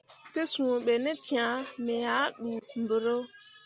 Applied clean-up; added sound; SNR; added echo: none; none; none; none.